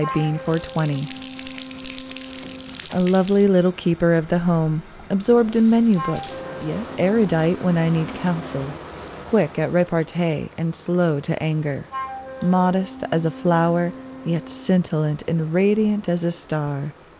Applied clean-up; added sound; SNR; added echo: none; Bathtub (filling or washing) + Wind instrument, woodwind instrument; 14 dB; none.